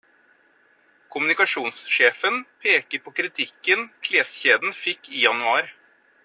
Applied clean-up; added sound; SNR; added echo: none; none; none; none.